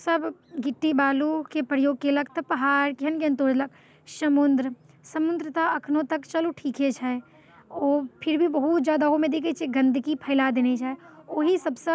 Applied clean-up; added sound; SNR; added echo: none; none; none; none.